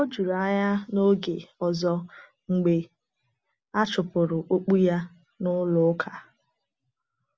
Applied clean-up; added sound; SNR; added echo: none; none; none; none.